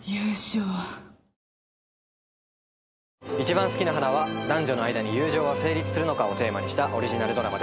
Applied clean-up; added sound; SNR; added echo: none; Bowed string instrument; 11 dB; none.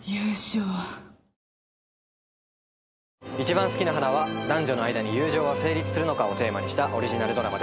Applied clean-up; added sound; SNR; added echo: none; none; none; none.